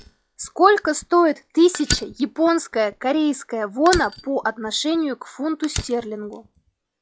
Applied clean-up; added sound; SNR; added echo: classical method log-MMSE.